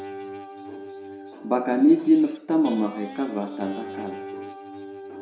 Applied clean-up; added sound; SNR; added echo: none; Guitar; 13 dB; reverberation time 0.6 s.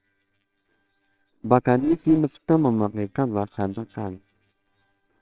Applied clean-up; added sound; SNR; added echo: neural separator model SepFormer WHAMR!.